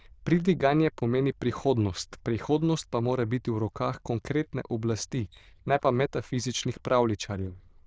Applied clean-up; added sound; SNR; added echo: neural diffusion model UNIVERSE++.